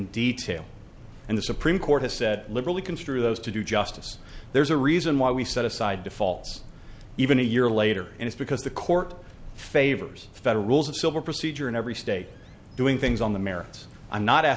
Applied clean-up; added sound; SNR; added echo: none; Squeak / Slam; 15 dB; none.